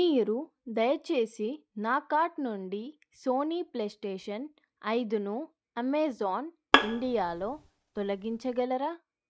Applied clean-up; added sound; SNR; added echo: neural mask model RNNoise.